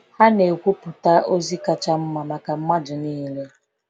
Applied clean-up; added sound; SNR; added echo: none; none; none; none.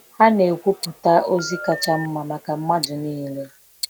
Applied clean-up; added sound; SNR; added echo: none; Telephone + Tick-tock; 14 dB; none.